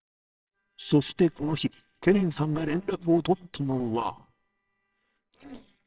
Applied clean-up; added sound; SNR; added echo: neural separator model SepFormer WHAMR!.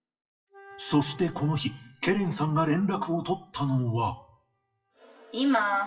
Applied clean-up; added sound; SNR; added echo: classical method WPE with log-MMSE.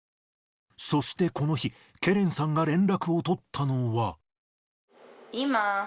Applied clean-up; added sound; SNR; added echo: none; none; none; none.